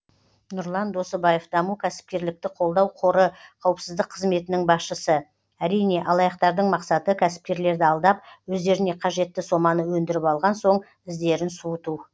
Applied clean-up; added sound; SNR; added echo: none; none; none; none.